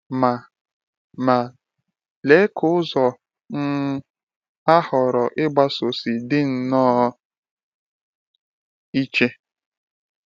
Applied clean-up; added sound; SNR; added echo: none; none; none; none.